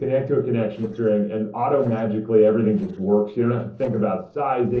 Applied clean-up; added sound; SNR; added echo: neural separator model SepFormer DNS4.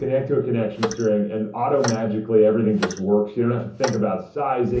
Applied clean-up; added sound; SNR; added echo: none; Clock; 13 dB; reverberation time 0.6 s.